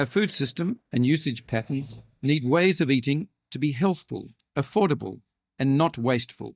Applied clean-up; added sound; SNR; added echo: neural mask model DeepFilterNet 3.